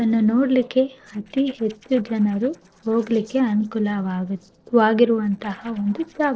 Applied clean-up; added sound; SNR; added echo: neural separator model SepFormer DNS4.